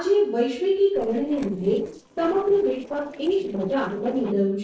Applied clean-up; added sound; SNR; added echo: neural separator model SepFormer DNS4.